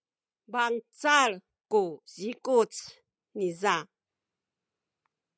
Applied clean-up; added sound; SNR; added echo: none; none; none; none.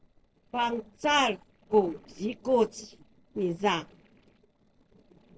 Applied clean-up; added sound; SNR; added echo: neural separator model SepFormer DNS4.